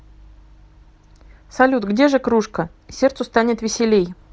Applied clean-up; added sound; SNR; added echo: none; none; none; none.